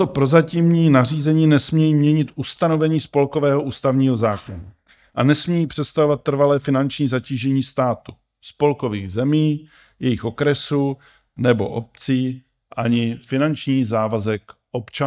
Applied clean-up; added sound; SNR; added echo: neural mask model DeepFilterNet 3.